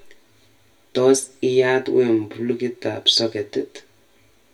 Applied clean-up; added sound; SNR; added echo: none; none; none; reverberation time 0.2 s.